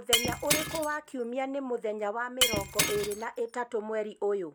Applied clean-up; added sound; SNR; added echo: none; Shatter; 1 dB; none.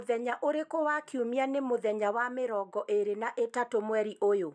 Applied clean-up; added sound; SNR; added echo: none; none; none; none.